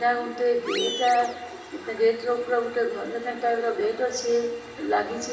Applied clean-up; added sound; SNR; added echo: none; Animal; 11 dB; reverberation time 1.1 s.